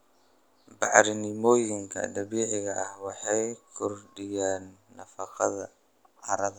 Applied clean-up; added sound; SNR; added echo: none; none; none; none.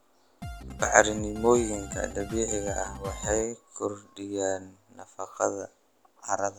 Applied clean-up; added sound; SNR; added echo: none; Drum kit; 9 dB; none.